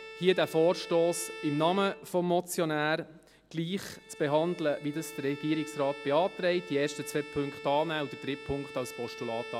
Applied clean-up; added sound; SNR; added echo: none; Bowed string instrument; 15 dB; none.